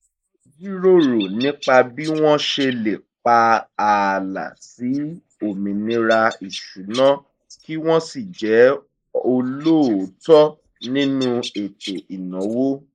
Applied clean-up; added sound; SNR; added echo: neural mask model Resemble Enhance denoiser.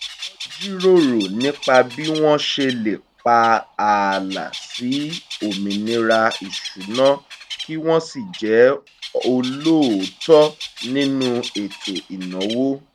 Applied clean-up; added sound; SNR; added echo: none; Bird; 14 dB; none.